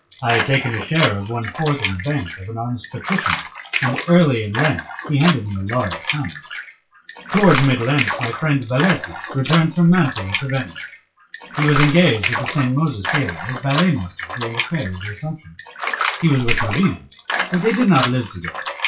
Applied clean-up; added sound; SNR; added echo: classical method WPE with log-MMSE.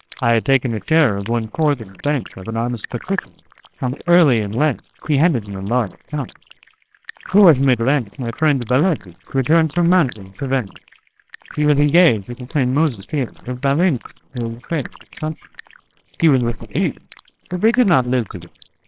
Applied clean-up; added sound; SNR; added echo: neural separator model SepFormer WHAMR!.